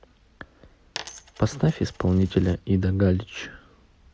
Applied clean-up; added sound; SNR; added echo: none; Coin (dropping); 18 dB; none.